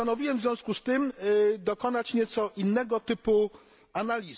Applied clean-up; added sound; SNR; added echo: none; none; none; none.